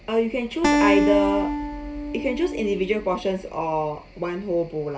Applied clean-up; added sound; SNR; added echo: none; Acoustic guitar; 1 dB; reverberation time 0.2 s.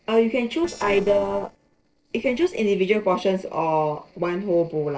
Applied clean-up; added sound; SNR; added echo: neural separator model SepFormer DNS4.